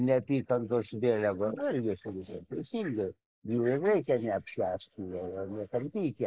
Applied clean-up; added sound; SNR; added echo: neural mask model Resemble Enhance denoiser.